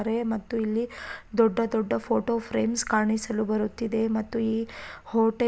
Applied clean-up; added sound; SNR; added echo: none; none; none; none.